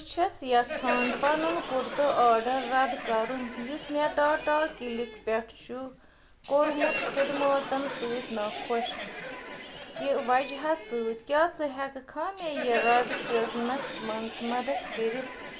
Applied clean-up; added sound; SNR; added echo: none; Crowd; 8 dB; none.